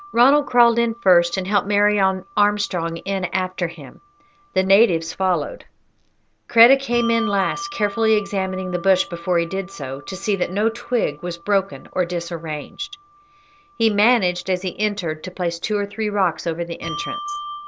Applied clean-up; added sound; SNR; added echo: none; Bell; 16 dB; none.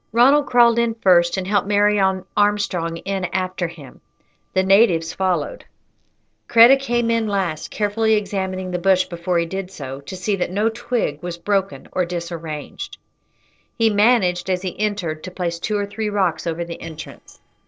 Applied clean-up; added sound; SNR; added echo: neural separator model SepFormer DNS4.